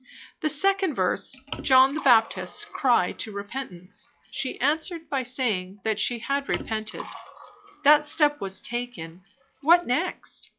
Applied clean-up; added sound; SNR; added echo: classical method log-MMSE.